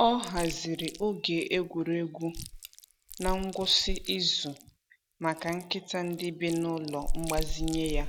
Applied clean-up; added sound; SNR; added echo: none; Chewing, mastication; 5 dB; none.